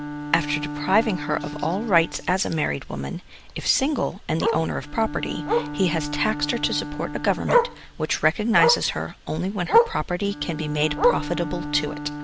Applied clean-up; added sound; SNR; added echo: none; Bowed string instrument + Bark; 3 dB; none.